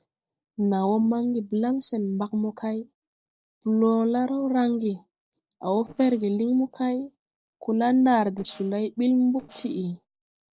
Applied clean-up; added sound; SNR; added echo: neural separator model SepFormer DNS4.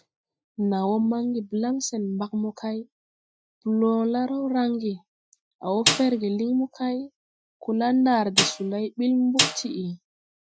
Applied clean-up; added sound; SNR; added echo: classical method Wiener filter.